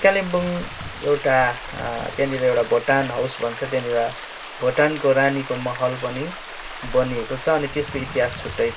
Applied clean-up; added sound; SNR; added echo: none; Stream; 11 dB; reverberation time 0.1 s.